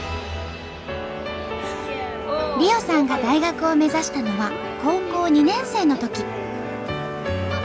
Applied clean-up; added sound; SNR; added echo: none; none; none; none.